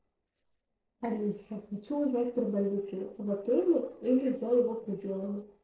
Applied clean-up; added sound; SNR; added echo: neural separator model SepFormer DNS4.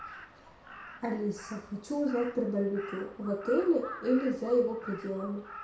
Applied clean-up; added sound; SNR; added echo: none; Crow; 15 dB; reverberation time 0.6 s.